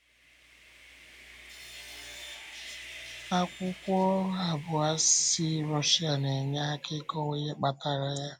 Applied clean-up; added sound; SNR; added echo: none; Sawing; 18 dB; none.